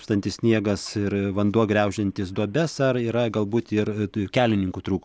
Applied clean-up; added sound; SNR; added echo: none; none; none; none.